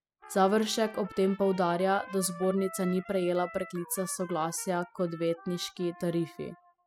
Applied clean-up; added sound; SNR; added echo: classical method spectral subtraction.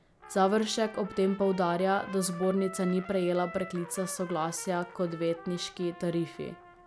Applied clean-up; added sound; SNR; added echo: none; Trumpet; 16 dB; none.